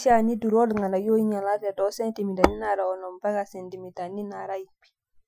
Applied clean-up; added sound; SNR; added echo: classical method Wiener filter.